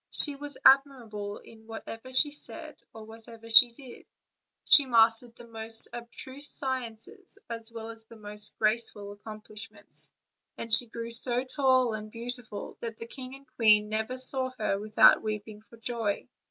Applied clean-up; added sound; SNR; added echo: none; none; none; none.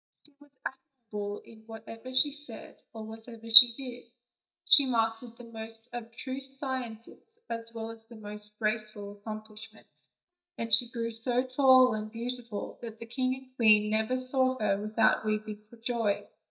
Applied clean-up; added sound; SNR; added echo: neural mask model DeepFilterNet 3.